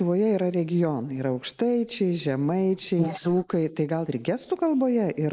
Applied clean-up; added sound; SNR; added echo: neural mask model Resemble Enhance denoiser.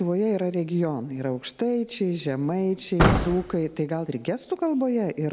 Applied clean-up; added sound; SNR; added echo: none; Slam / Car; 5 dB; none.